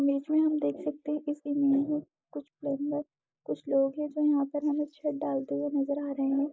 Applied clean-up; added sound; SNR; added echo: neural mask model Resemble Enhance denoiser.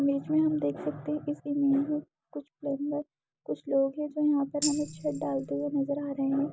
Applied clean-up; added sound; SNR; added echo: none; Tambourine; 9 dB; none.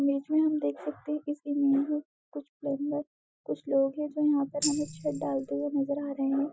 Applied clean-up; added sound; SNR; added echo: classical method Wiener filter.